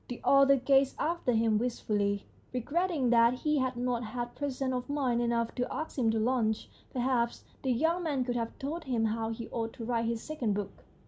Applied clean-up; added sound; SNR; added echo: none; none; none; none.